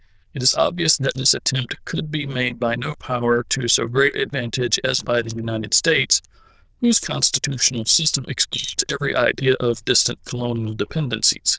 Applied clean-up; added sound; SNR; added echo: neural diffusion model UNIVERSE++.